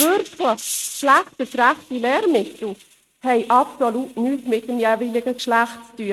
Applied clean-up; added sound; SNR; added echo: neural mask model RNNoise.